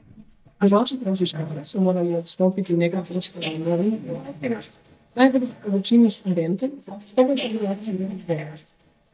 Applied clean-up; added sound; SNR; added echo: neural mask model DeepFilterNet 3.